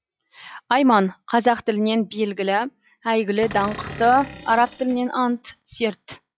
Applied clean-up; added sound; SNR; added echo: classical method log-MMSE.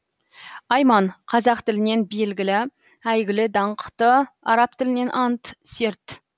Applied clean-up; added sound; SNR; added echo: none; none; none; none.